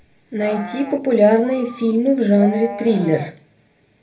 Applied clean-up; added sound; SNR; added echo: none; Livestock, farm animals, working animals; 15 dB; reverberation time 0.3 s.